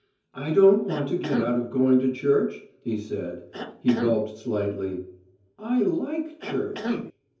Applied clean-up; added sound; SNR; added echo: none; Cough; 7 dB; reverberation time 0.5 s.